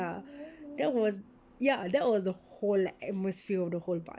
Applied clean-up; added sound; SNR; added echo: none; none; none; none.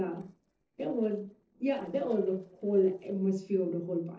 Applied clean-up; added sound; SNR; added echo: neural separator model SepFormer DNS4.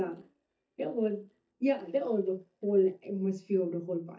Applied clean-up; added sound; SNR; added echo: neural mask model DeepFilterNet 3.